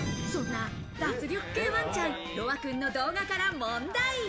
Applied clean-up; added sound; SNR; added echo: none; Thunder; 10 dB; none.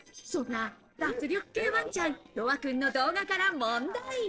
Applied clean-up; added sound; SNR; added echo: neural separator model SepFormer DNS4.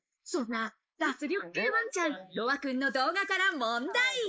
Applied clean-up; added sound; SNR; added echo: neural mask model Resemble Enhance denoiser.